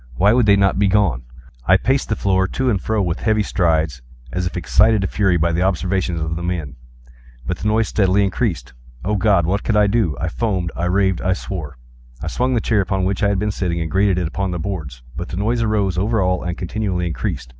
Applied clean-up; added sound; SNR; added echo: none; none; none; none.